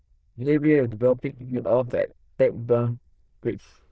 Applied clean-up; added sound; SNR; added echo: neural diffusion model UNIVERSE++.